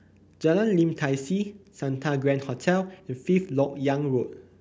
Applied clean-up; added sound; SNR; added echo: none; none; none; none.